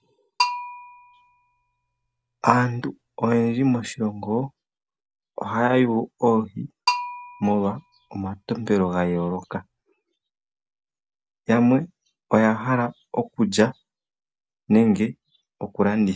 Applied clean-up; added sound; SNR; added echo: none; Bell; 9 dB; none.